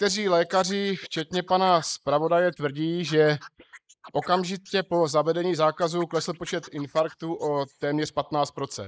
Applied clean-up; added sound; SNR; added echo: neural mask model Resemble Enhance denoiser.